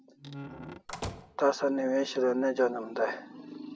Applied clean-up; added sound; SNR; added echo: none; Squeak / Slam / Wood; 12 dB; none.